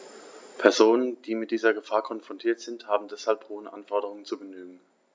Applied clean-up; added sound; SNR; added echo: none; none; none; none.